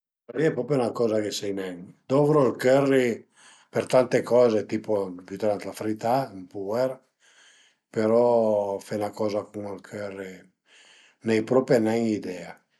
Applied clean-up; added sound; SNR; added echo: none; none; none; none.